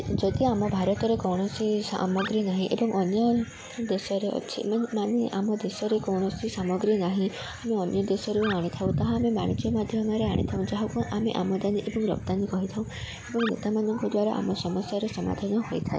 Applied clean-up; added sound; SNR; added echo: none; Animal; 14 dB; none.